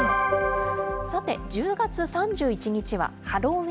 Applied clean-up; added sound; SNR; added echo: none; none; none; none.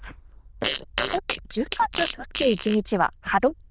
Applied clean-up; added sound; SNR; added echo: neural diffusion model UNIVERSE++.